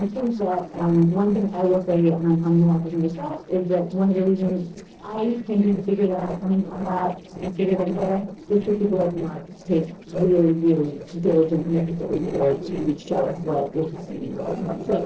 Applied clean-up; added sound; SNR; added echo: neural separator model SepFormer DNS4.